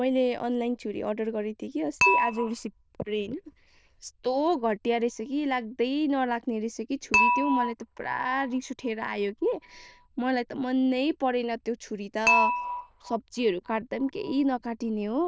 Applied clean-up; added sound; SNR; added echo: neural diffusion model UNIVERSE++.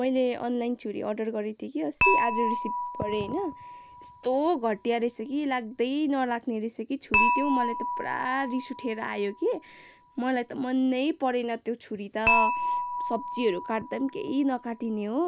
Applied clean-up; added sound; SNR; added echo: none; Dishes, pots, and pans / Chink, clink; 3 dB; none.